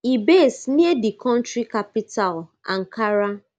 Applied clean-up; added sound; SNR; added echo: none; none; none; none.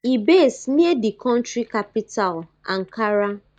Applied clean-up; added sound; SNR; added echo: neural mask model DeepFilterNet 3.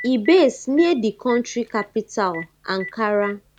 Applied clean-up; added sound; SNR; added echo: none; Telephone; 18 dB; none.